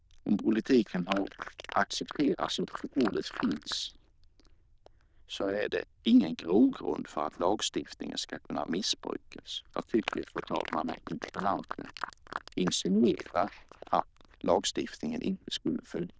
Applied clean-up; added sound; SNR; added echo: neural diffusion model UNIVERSE++.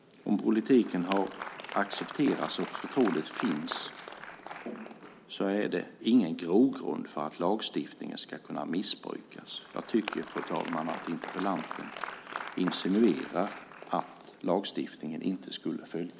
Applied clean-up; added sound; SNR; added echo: none; Applause; 13 dB; none.